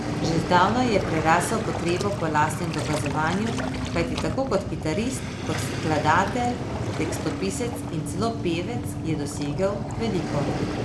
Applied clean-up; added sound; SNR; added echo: none; Waves, surf; 3 dB; none.